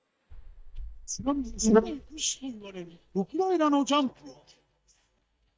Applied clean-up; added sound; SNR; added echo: neural mask model DeepFilterNet 3.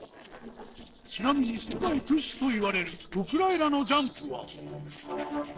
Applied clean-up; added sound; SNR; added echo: neural separator model SepFormer DNS4.